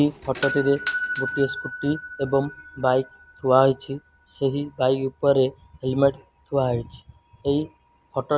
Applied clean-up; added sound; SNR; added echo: none; Doorbell; 12 dB; none.